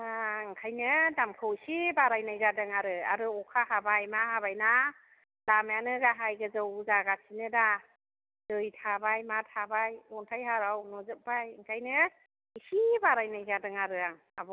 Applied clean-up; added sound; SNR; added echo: none; none; none; none.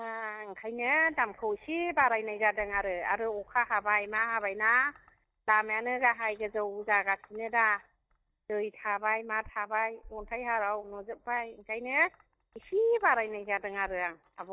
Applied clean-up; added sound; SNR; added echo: neural mask model DeepFilterNet 3.